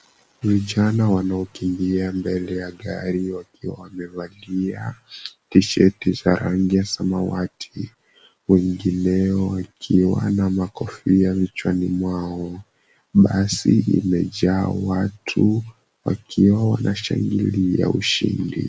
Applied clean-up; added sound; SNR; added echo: none; none; none; none.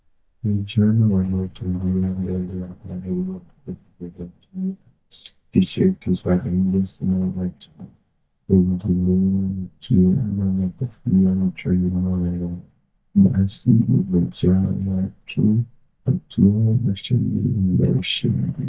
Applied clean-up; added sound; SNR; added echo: neural mask model DeepFilterNet 3.